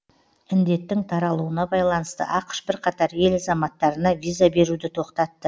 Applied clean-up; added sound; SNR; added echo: none; none; none; none.